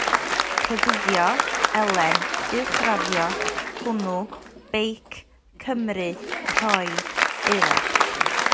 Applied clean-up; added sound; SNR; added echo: none; Applause; -3 dB; none.